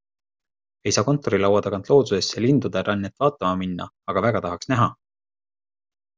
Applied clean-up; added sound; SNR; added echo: none; none; none; none.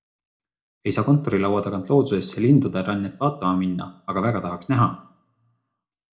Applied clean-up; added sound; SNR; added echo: none; none; none; reverberation time 0.3 s.